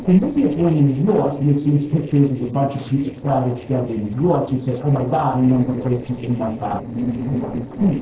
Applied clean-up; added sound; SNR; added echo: neural separator model SepFormer DNS4.